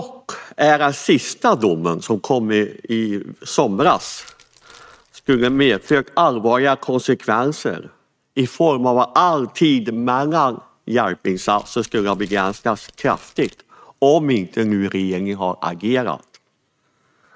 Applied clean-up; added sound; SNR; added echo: neural mask model RNNoise.